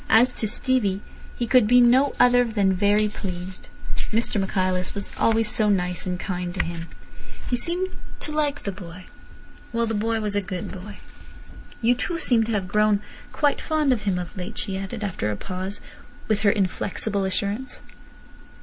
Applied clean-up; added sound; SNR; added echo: none; none; none; none.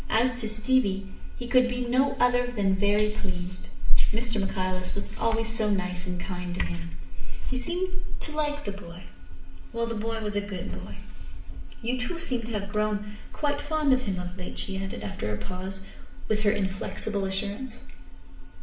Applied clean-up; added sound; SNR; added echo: none; none; none; reverberation time 0.6 s.